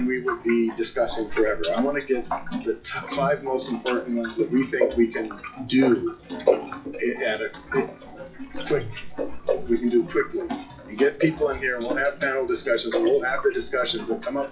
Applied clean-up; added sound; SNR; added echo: classical method WPE with log-MMSE.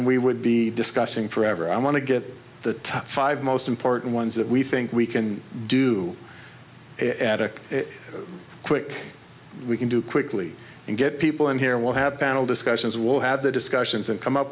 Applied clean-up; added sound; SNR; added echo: none; none; none; none.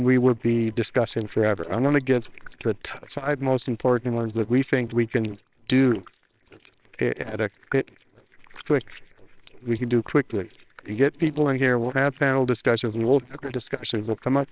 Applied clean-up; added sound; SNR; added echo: neural separator model SepFormer WHAMR!.